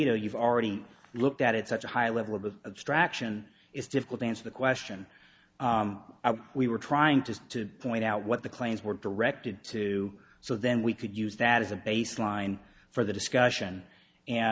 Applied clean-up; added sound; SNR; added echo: none; none; none; none.